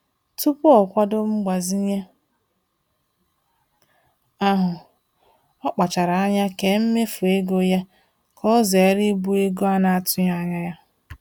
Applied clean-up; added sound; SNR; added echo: none; none; none; none.